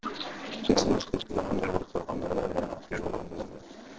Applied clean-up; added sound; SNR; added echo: neural separator model SepFormer DNS4.